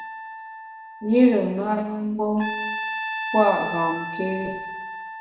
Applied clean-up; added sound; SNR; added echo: none; Trumpet; 8 dB; reverberation time 1.0 s.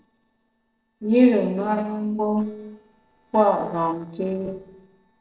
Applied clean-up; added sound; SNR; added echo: neural separator model SepFormer DNS4.